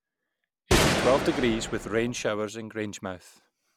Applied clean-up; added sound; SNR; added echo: none; Gunshot, gunfire; -2 dB; none.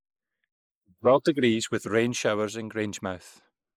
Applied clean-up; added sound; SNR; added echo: neural mask model Resemble Enhance denoiser.